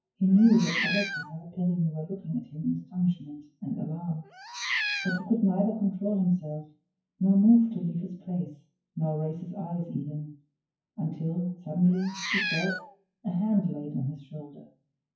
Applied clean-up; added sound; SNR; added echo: classical method WPE with log-MMSE.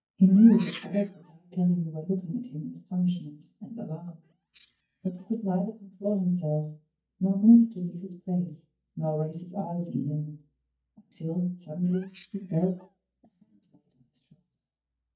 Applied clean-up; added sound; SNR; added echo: neural mask model DeepFilterNet 3.